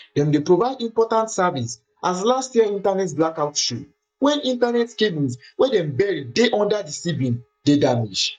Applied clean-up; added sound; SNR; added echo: neural mask model DeepFilterNet 3.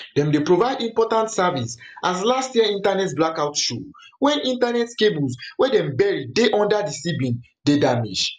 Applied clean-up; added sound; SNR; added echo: none; none; none; none.